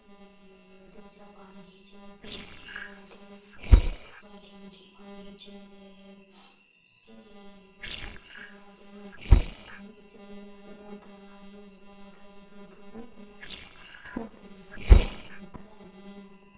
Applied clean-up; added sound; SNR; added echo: neural separator model SepFormer WHAMR!.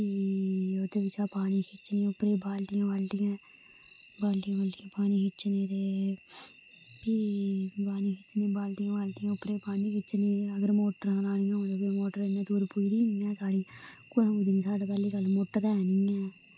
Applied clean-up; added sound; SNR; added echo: none; none; none; none.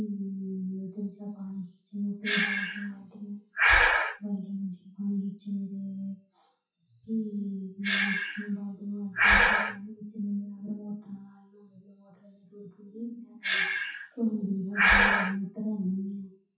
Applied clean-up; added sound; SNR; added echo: classical method WPE with log-MMSE.